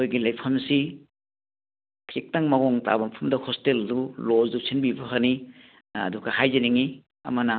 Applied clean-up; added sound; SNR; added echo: none; none; none; none.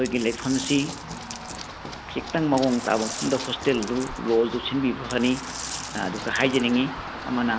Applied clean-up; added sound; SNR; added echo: none; Run + Coin (dropping); 9 dB; none.